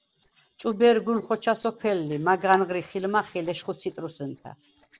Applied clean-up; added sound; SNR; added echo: neural separator model SepFormer DNS4.